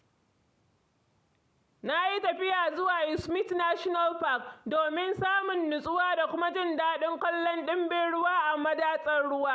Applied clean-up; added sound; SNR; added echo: none; none; none; none.